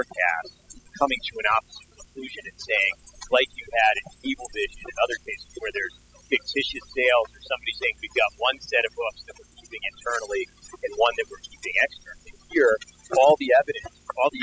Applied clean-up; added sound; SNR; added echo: classical method spectral subtraction.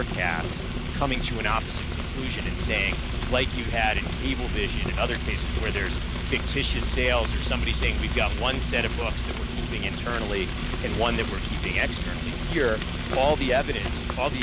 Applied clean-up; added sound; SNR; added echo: none; Frying (food); -2 dB; none.